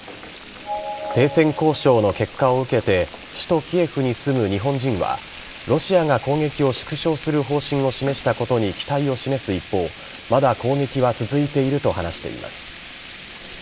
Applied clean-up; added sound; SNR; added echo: none; Frying (food) + Frying (food); 14 dB; none.